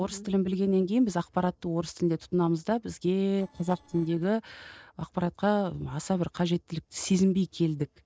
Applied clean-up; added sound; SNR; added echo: neural separator model SepFormer DNS4.